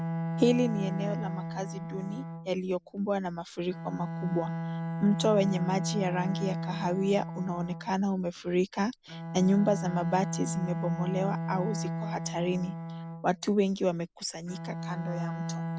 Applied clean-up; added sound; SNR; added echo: none; Bowed string instrument; 4 dB; none.